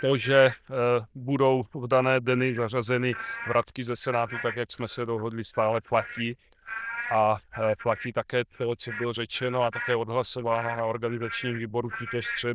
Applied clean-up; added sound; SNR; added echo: neural diffusion model UNIVERSE++.